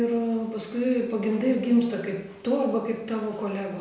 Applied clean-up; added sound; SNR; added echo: none; none; none; none.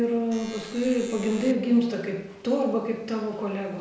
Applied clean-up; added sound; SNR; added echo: none; Alarm; 17 dB; none.